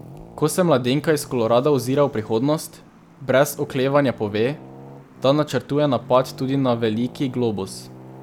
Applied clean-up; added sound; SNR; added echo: none; Traffic noise, roadway noise; 19 dB; none.